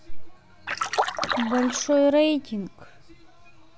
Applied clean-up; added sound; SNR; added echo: none; Splash, splatter; 3 dB; none.